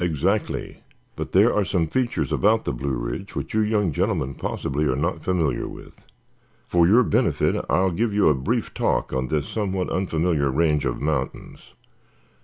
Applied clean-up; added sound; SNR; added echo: none; none; none; none.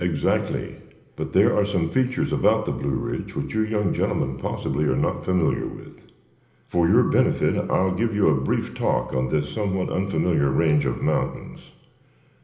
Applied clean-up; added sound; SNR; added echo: none; none; none; reverberation time 1.1 s.